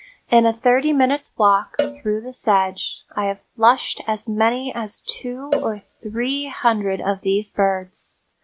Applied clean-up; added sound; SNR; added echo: neural mask model RNNoise.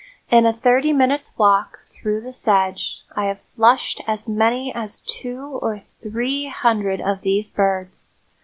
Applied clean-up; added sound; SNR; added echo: none; none; none; none.